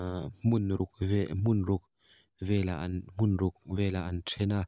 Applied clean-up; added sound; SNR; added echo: none; none; none; none.